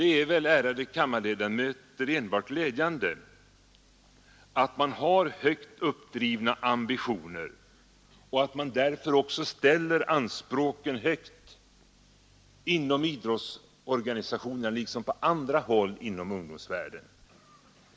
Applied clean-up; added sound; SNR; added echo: none; none; none; none.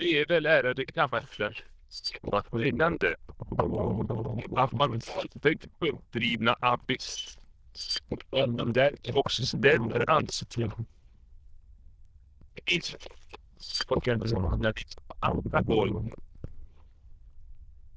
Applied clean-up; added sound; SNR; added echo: neural diffusion model UNIVERSE++.